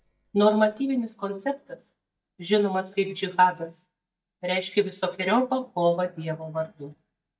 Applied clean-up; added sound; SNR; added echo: neural mask model DeepFilterNet 3.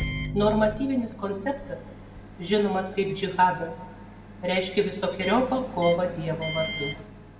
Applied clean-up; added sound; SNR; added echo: none; Microwave oven; 11 dB; reverberation time 1.1 s.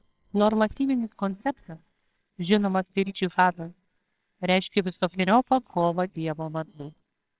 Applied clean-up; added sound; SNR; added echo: neural separator model SepFormer WHAMR!.